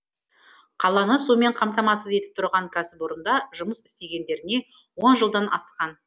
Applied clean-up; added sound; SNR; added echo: none; none; none; none.